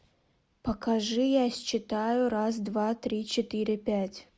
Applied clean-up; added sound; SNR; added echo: none; none; none; none.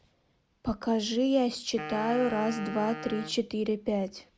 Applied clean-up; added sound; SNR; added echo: none; Wind instrument, woodwind instrument; 11 dB; none.